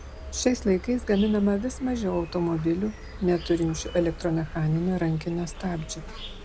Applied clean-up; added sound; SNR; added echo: none; Insect; 13 dB; none.